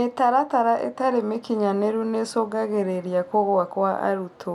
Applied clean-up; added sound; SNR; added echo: none; none; none; none.